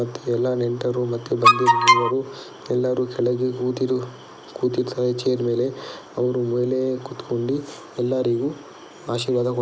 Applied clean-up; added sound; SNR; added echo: none; none; none; none.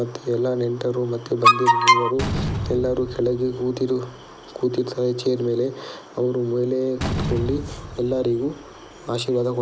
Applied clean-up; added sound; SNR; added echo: none; Slam; 10 dB; none.